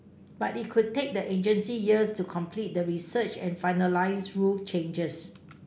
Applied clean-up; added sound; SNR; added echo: none; none; none; none.